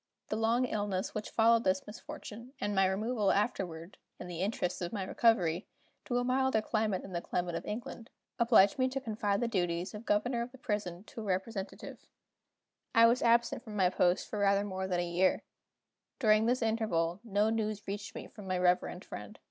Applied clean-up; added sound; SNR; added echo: none; none; none; none.